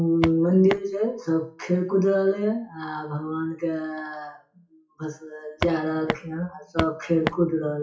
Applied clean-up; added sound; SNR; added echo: classical method WPE with log-MMSE.